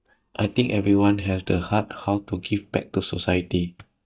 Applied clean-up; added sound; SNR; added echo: neural mask model DeepFilterNet 3.